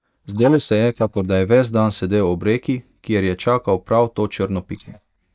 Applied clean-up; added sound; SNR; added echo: neural mask model DeepFilterNet 3.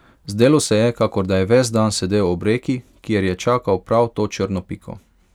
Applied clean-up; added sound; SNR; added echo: none; none; none; none.